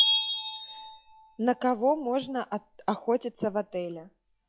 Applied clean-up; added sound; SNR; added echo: classical method log-MMSE.